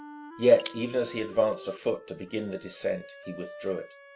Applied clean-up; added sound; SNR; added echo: none; Shatter + Wind instrument, woodwind instrument; 16 dB; none.